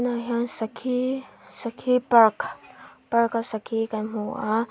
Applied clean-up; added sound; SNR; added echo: none; none; none; none.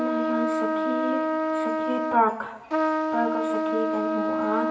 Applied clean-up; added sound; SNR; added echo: none; Trumpet; -3 dB; reverberation time 0.9 s.